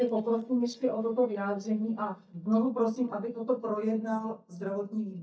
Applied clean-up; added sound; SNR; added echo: neural mask model DeepFilterNet 3.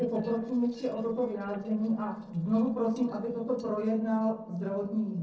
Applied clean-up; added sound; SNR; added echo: neural separator model SepFormer DNS4.